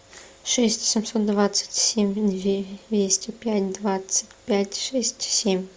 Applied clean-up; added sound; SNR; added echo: none; none; none; none.